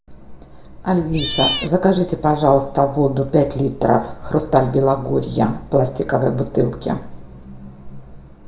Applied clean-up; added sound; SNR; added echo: none; Cat; 5 dB; reverberation time 0.6 s.